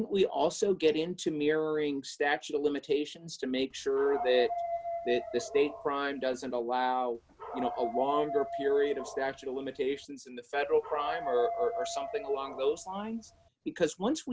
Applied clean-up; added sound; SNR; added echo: none; Dog; 7 dB; none.